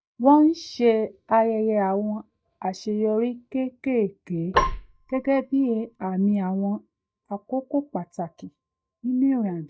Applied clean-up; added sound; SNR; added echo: neural mask model DeepFilterNet 3.